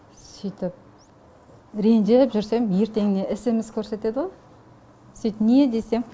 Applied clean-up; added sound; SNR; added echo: none; none; none; none.